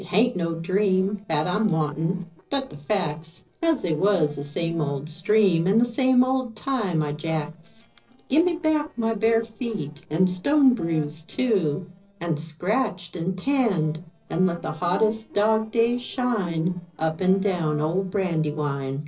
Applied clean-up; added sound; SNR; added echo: neural separator model SepFormer DNS4.